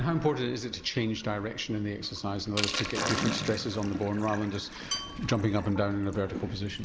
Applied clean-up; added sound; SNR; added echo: none; Sink (filling or washing) + Dishes, pots, and pans / Glass / Bell; 7 dB; none.